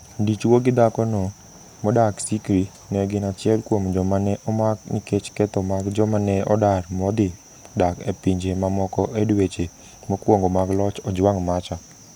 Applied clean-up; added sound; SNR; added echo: none; none; none; none.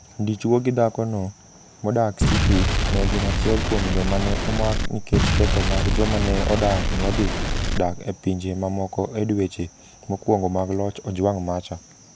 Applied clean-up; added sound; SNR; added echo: none; Explosion; -3 dB; none.